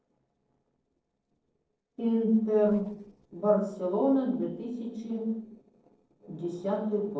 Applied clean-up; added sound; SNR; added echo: neural separator model SepFormer DNS4.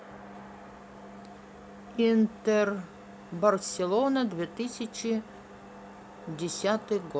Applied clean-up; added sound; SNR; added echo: none; none; none; none.